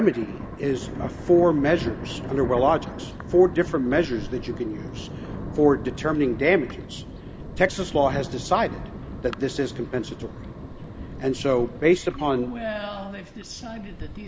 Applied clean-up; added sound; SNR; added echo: none; Thunder; 10 dB; none.